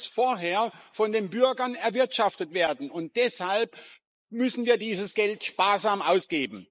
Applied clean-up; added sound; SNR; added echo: neural mask model Resemble Enhance denoiser.